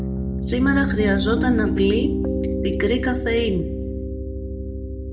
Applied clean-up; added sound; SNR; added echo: none; Piano; 0 dB; reverberation time 0.5 s.